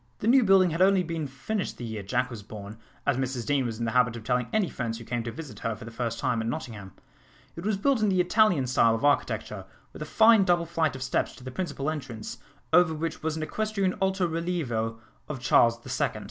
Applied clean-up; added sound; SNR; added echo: none; none; none; none.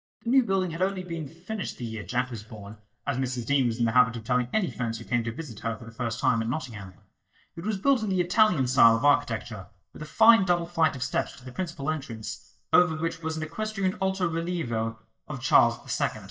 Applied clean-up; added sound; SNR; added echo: neural mask model DeepFilterNet 3.